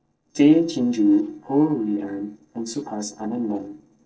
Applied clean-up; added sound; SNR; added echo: neural separator model SepFormer DNS4.